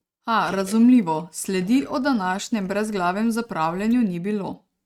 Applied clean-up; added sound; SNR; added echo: neural mask model RNNoise.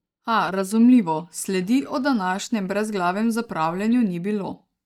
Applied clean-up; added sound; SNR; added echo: neural mask model DeepFilterNet 3.